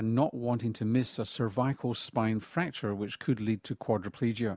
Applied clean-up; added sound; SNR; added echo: none; none; none; none.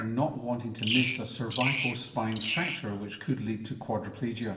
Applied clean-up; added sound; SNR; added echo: none; Bird vocalization, bird call, bird song; 4 dB; reverberation time 1.1 s.